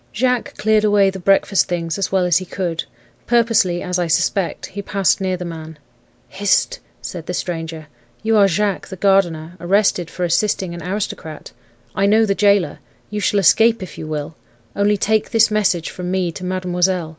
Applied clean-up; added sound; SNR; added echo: none; none; none; none.